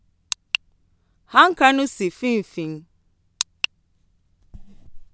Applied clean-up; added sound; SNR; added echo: none; none; none; none.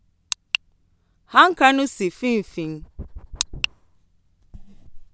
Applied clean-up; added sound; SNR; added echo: none; Dog; 18 dB; none.